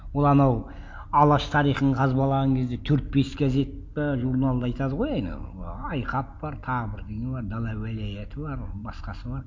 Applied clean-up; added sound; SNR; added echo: none; none; none; none.